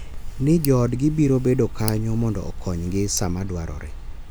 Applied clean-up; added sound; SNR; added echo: none; Tick; 8 dB; none.